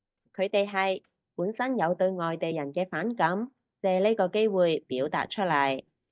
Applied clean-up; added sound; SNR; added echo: neural mask model DeepFilterNet 3.